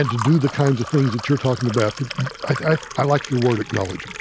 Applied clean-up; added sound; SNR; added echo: none; Liquid; 12 dB; none.